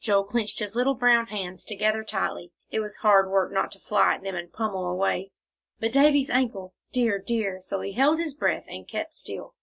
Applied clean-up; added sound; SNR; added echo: none; none; none; none.